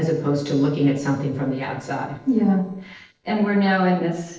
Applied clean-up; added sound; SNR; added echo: neural separator model SepFormer DNS4.